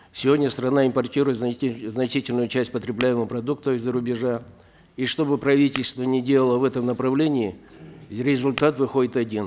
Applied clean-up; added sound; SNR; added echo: none; Tap / Glass; 15 dB; none.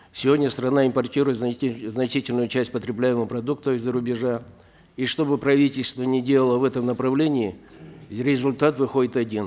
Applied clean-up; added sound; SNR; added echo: none; none; none; none.